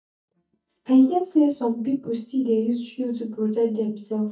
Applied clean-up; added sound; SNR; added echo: neural mask model DeepFilterNet 3.